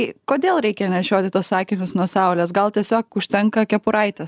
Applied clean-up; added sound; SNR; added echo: none; none; none; none.